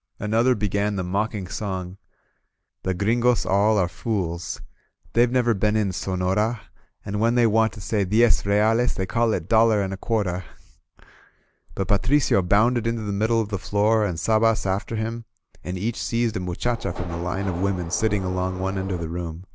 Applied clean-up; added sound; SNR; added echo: none; Subway, metro, underground; 14 dB; none.